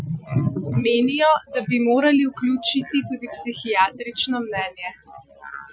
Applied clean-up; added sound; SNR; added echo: classical method Wiener filter.